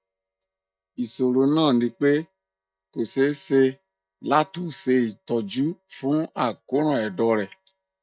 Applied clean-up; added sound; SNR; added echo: neural mask model DeepFilterNet 3.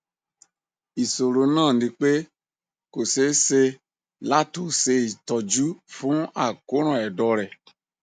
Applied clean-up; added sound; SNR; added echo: none; none; none; none.